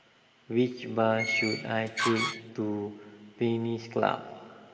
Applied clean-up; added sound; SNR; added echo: none; Door; 2 dB; reverberation time 2.5 s.